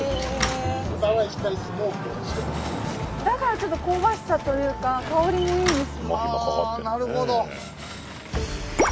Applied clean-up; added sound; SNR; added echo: none; Slam; 12 dB; none.